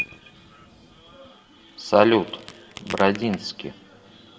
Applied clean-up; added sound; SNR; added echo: none; Crack; 18 dB; reverberation time 1.2 s.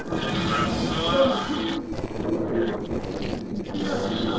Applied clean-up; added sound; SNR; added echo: neural separator model SepFormer DNS4.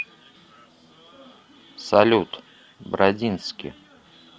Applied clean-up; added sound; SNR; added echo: none; none; none; none.